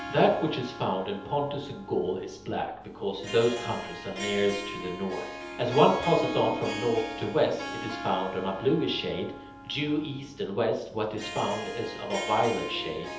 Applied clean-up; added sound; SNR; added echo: none; Harp; 10 dB; reverberation time 0.8 s.